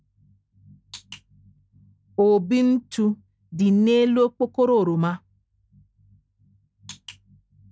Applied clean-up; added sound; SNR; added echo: none; none; none; none.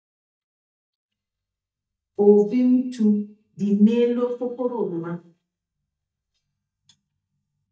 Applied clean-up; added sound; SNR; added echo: neural mask model DeepFilterNet 3.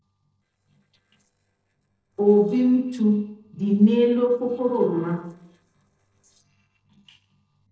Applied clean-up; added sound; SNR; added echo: neural separator model SepFormer DNS4.